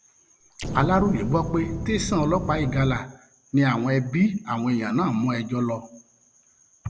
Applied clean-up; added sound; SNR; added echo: none; Explosion; 6 dB; none.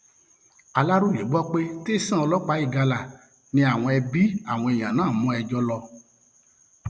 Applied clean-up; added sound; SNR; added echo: none; none; none; none.